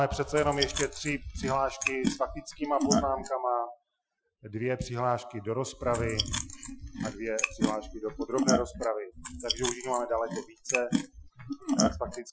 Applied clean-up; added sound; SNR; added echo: classical method Wiener filter.